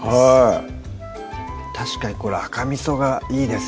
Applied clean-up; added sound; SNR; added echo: none; Plucked string instrument; 18 dB; none.